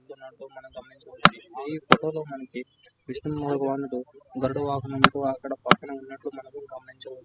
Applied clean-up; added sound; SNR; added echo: classical method spectral subtraction.